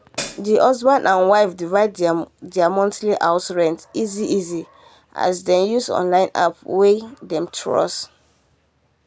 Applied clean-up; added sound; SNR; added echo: none; Hi-hat; 11 dB; none.